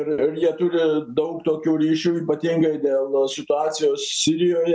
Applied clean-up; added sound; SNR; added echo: none; none; none; none.